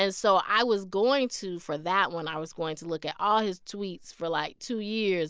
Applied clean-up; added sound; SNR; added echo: none; none; none; none.